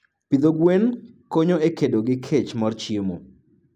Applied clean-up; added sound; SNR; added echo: none; none; none; none.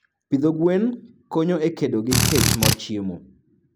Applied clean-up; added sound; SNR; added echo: none; Drill; -4 dB; none.